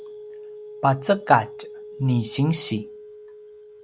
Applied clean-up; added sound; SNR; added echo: none; Telephone; 15 dB; none.